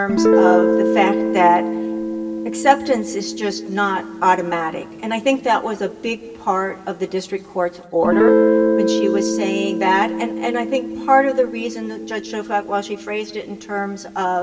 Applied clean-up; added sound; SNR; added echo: none; Guitar; 1 dB; reverberation time 2.9 s.